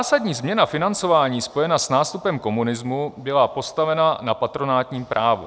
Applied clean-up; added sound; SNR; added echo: none; none; none; none.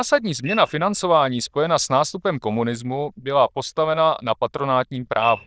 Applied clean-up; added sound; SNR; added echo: neural diffusion model UNIVERSE++.